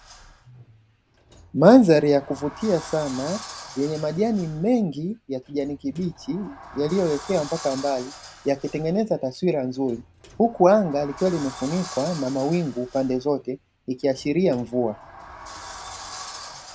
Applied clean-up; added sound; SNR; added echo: none; Sliding door; 18 dB; none.